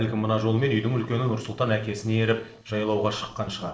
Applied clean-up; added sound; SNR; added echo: neural separator model SepFormer DNS4.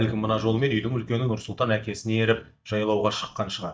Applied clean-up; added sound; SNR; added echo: neural mask model DeepFilterNet 3.